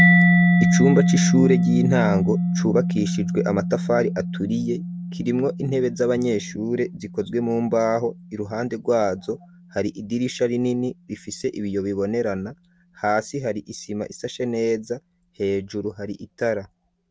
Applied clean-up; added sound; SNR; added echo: none; Mallet percussion; 0 dB; none.